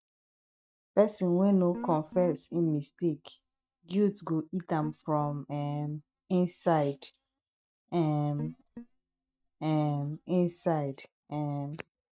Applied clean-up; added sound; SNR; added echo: neural mask model DeepFilterNet 3.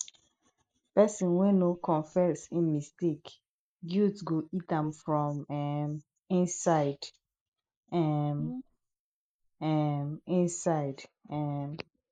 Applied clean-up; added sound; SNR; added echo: neural mask model Resemble Enhance denoiser.